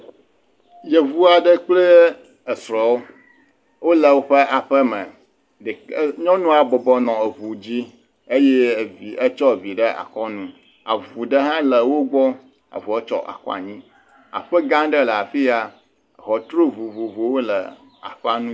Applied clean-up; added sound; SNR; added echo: none; none; none; none.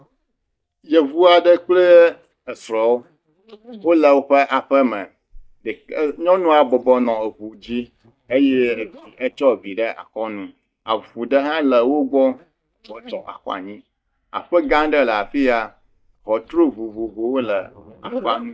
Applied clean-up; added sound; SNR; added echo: neural mask model DeepFilterNet 3.